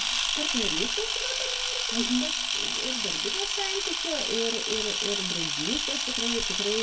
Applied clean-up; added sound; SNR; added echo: none; Camera; -5 dB; reverberation time 0.2 s.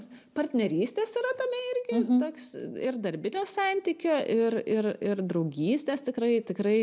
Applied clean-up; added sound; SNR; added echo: none; none; none; none.